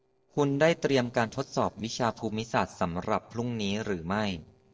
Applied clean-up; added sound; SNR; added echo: neural separator model SepFormer DNS4.